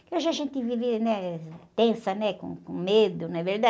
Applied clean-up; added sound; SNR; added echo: none; none; none; none.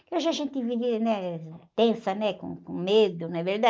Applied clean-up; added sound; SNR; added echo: neural mask model Resemble Enhance denoiser.